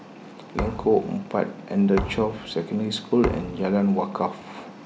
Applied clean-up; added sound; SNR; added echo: none; Thump, thud; 10 dB; none.